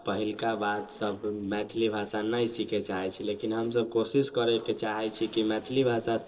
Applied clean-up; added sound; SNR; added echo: neural separator model SepFormer DNS4.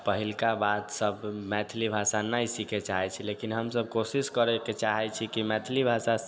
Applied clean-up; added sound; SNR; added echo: none; none; none; none.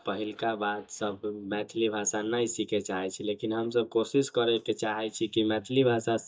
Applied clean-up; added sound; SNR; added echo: neural mask model DeepFilterNet 3.